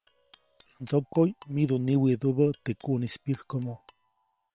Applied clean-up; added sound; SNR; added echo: neural separator model SepFormer WHAM!.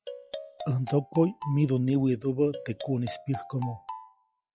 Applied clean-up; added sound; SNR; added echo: classical method log-MMSE.